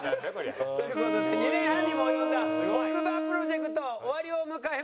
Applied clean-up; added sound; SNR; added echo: none; Wind instrument, woodwind instrument; -1 dB; none.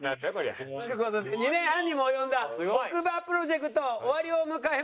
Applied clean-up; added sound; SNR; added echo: neural mask model Resemble Enhance denoiser.